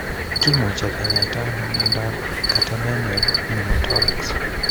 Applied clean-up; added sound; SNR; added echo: none; Cricket; -5 dB; none.